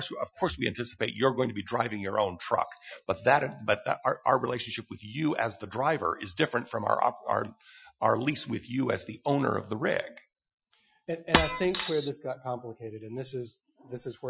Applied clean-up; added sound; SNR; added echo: classical method Wiener filter.